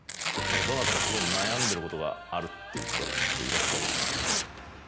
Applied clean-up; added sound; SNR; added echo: none; Tearing; -4 dB; none.